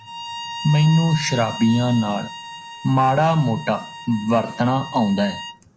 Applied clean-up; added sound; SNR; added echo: none; Bowed string instrument; 13 dB; none.